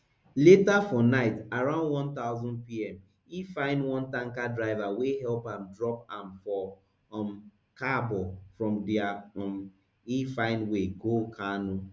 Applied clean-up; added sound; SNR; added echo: none; none; none; none.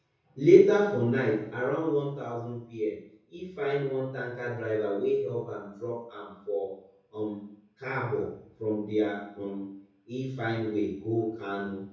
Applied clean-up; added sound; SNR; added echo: none; none; none; reverberation time 0.6 s.